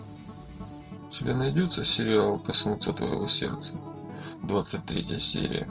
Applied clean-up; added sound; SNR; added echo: none; Acoustic guitar; 14 dB; none.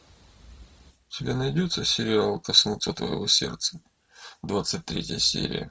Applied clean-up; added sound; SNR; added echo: none; none; none; none.